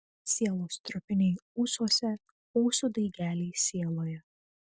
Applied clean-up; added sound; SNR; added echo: none; none; none; none.